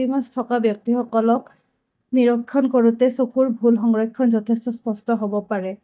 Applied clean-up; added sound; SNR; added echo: neural mask model DeepFilterNet 3.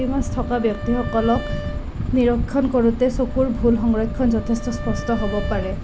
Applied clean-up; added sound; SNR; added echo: none; Wind instrument, woodwind instrument; 16 dB; none.